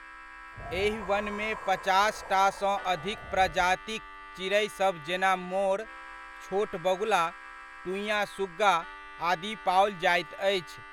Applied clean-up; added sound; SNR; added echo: none; Wind + Harmonica; 15 dB; none.